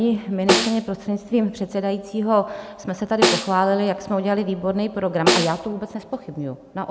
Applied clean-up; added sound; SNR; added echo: none; Snare drum; 1 dB; none.